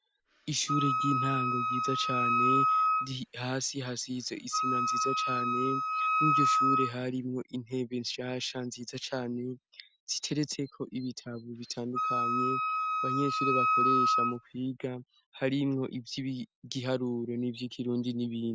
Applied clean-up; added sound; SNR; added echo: none; Wind instrument, woodwind instrument; -5 dB; none.